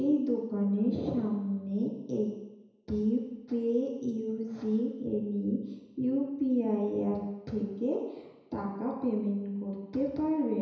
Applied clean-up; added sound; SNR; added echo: none; none; none; reverberation time 1.0 s.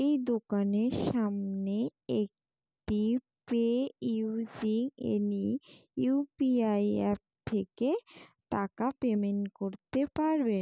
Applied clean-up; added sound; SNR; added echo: none; none; none; none.